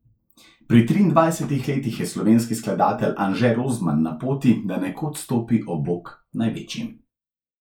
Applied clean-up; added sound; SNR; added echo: neural mask model Resemble Enhance denoiser.